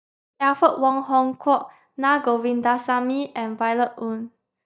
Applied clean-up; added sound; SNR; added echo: neural mask model DeepFilterNet 3.